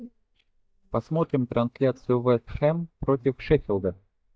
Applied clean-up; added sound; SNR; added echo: neural mask model DeepFilterNet 3.